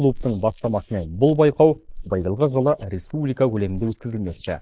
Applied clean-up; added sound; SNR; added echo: neural mask model Resemble Enhance denoiser.